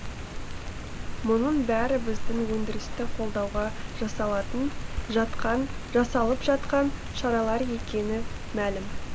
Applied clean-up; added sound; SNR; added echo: none; Rain; 3 dB; none.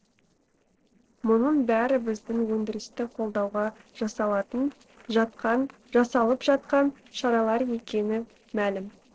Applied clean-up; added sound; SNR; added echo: neural separator model SepFormer DNS4.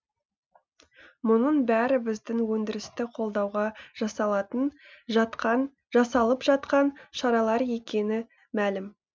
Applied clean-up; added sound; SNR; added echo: none; none; none; none.